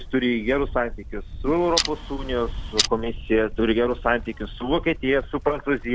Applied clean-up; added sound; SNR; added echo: none; Clock + Livestock, farm animals, working animals; 7 dB; none.